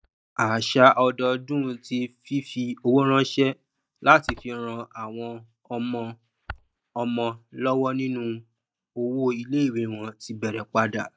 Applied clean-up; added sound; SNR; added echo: neural mask model DeepFilterNet 3.